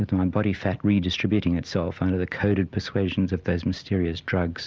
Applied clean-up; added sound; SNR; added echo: none; none; none; none.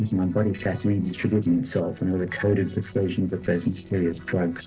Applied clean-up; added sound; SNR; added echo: neural separator model SepFormer DNS4.